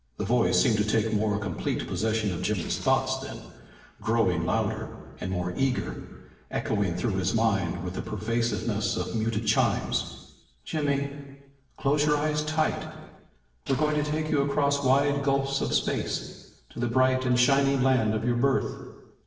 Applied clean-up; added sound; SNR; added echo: neural separator model SepFormer DNS4.